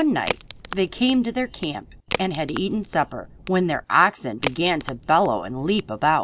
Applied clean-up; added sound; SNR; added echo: none; Crack; 11 dB; none.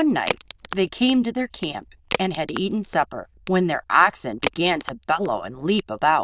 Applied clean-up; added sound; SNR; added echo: neural diffusion model UNIVERSE++.